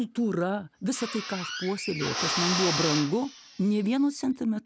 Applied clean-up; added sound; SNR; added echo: none; Drill; 5 dB; none.